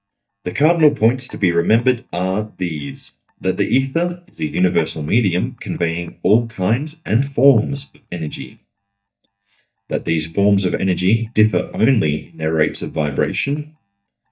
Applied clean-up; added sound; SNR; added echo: neural mask model DeepFilterNet 3.